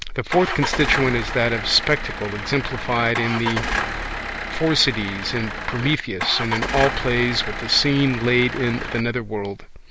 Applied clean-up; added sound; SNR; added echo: none; Engine starting / Car; 5 dB; none.